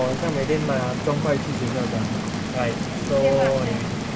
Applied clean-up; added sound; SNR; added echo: none; Rain; 11 dB; none.